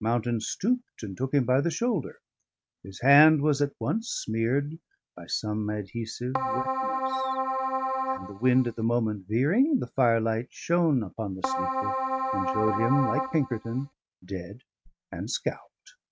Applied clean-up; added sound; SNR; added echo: neural mask model RNNoise.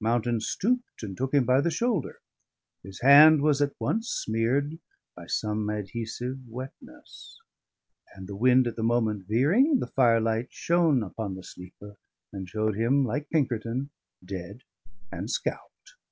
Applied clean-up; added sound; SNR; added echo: none; none; none; none.